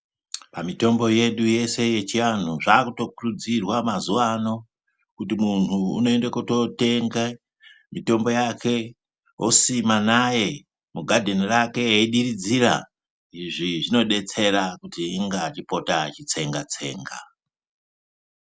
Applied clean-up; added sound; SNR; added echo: none; none; none; none.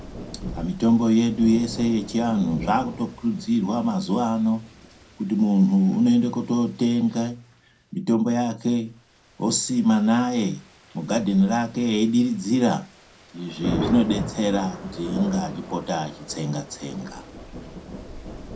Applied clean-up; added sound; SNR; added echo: none; Thunder / Rain; 14 dB; reverberation time 0.2 s.